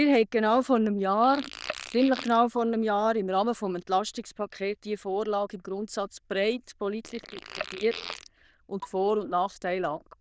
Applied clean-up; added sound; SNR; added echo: neural diffusion model UNIVERSE++.